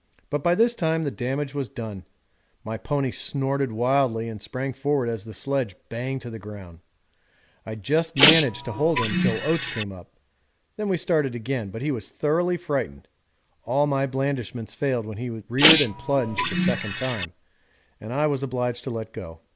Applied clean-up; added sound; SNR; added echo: none; Printer; -4 dB; none.